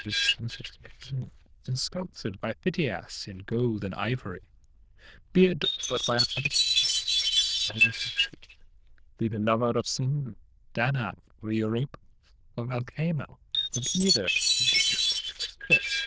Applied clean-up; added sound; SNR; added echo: neural diffusion model UNIVERSE++.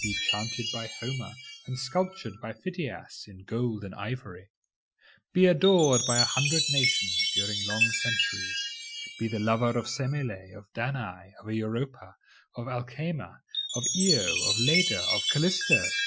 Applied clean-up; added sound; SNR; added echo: classical method Wiener filter.